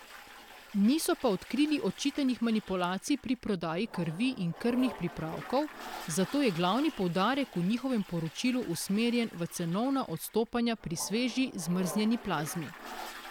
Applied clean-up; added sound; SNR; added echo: none; Toilet flush; 16 dB; none.